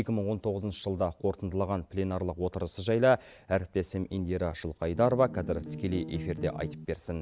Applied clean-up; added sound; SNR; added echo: none; Bass guitar; 9 dB; none.